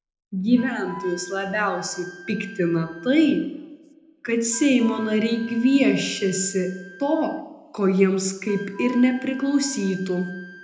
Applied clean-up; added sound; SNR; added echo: none; Wind instrument, woodwind instrument; 19 dB; reverberation time 0.7 s.